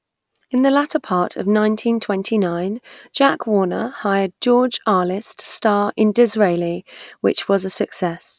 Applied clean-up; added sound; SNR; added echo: none; none; none; none.